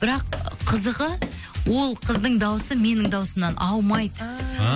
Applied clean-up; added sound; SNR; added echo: none; Run; 13 dB; none.